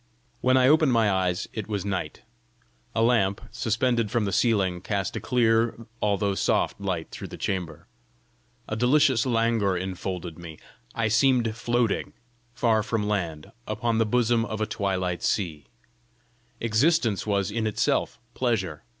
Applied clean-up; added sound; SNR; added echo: none; none; none; none.